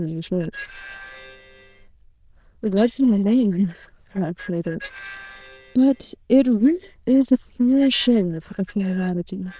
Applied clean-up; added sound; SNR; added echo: neural diffusion model UNIVERSE++.